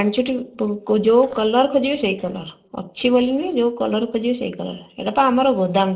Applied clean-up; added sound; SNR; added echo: neural separator model SepFormer DNS4.